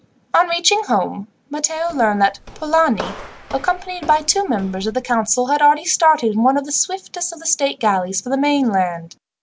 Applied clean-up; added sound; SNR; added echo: none; Walk, footsteps; 17 dB; none.